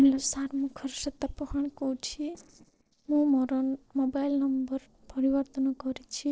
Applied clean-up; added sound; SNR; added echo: neural separator model SepFormer DNS4.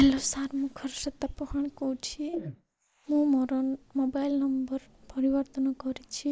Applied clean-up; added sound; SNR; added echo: neural mask model Resemble Enhance denoiser.